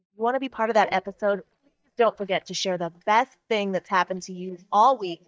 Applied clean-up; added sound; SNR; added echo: neural mask model DeepFilterNet 3.